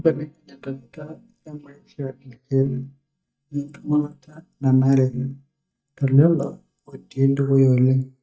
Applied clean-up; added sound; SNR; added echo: neural mask model DeepFilterNet 3.